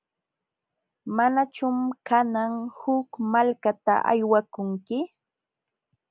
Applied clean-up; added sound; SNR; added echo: none; none; none; none.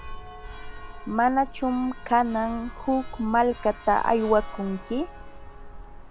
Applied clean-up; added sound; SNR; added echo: none; Church bell; 11 dB; none.